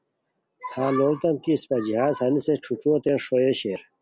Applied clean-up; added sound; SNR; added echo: none; none; none; none.